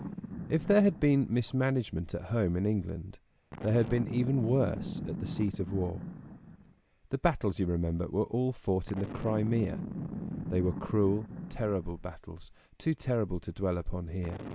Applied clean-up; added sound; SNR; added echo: none; Boom; 11 dB; none.